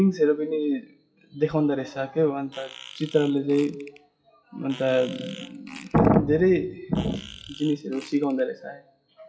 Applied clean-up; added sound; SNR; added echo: classical method WPE with log-MMSE.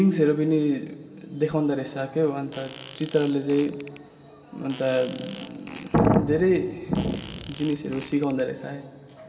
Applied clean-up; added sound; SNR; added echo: none; Fart; 20 dB; reverberation time 2.6 s.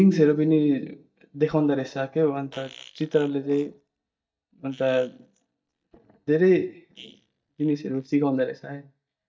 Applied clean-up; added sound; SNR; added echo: neural mask model DeepFilterNet 3.